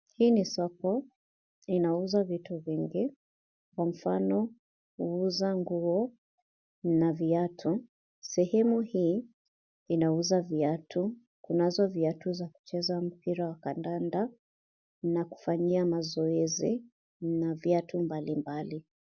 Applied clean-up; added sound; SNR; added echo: none; none; none; none.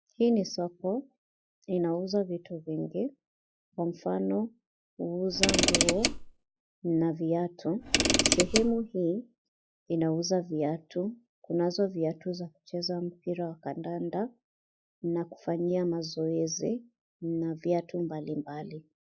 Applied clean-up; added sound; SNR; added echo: classical method log-MMSE.